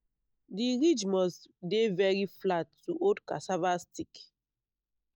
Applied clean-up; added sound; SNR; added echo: neural mask model DeepFilterNet 3.